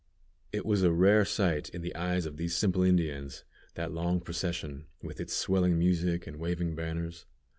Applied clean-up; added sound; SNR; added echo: none; none; none; none.